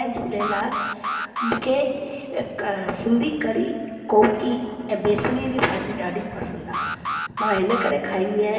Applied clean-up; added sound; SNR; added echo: none; Alarm; 5 dB; reverberation time 2.7 s.